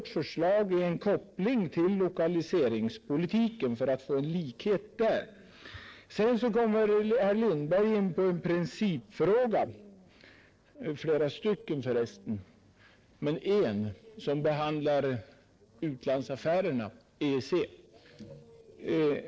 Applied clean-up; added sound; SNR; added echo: neural separator model SepFormer DNS4.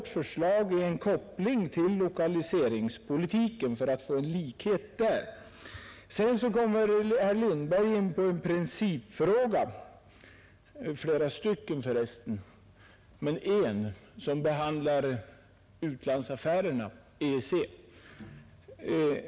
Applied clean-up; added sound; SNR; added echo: none; none; none; none.